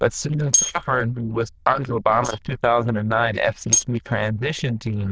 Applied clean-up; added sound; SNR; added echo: neural diffusion model UNIVERSE++.